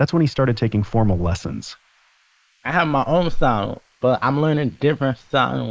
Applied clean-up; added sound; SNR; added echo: neural mask model Resemble Enhance denoiser.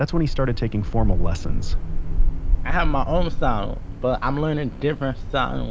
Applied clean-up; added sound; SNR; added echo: none; Wind; -3 dB; none.